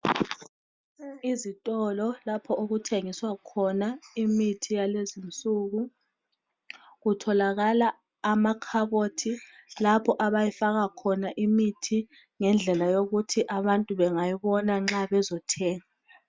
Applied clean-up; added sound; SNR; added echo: none; none; none; none.